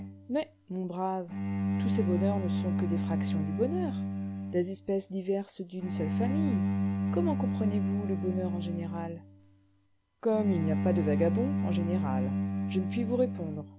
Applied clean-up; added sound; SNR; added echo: none; Bowed string instrument; -2 dB; none.